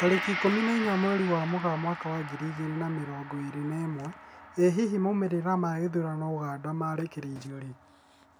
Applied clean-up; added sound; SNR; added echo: none; Gong; 11 dB; none.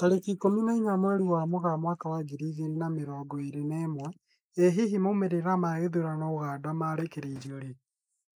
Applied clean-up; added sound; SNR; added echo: neural mask model Resemble Enhance denoiser.